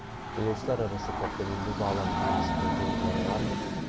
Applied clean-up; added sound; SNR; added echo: none; Train; -3 dB; none.